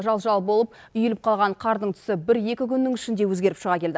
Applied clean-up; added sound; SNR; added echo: none; none; none; none.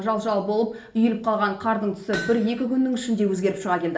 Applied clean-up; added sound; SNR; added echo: none; Hammer; 15 dB; reverberation time 0.5 s.